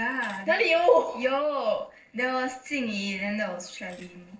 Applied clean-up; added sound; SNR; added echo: neural separator model SepFormer DNS4.